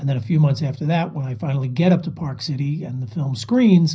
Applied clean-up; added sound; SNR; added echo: none; none; none; reverberation time 0.4 s.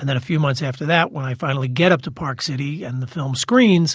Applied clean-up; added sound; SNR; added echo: none; none; none; none.